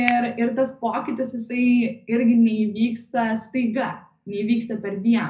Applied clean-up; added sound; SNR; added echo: none; Finger snapping; 15 dB; reverberation time 0.4 s.